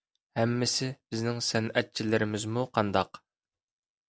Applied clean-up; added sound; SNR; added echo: none; none; none; none.